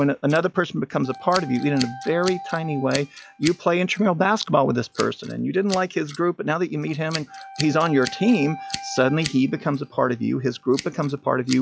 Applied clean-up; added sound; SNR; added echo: classical method log-MMSE.